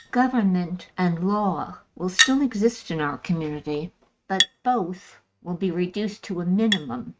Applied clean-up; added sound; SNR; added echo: neural mask model RNNoise.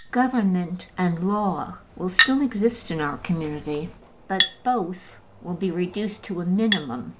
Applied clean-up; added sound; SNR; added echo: none; Chink, clink; 5 dB; none.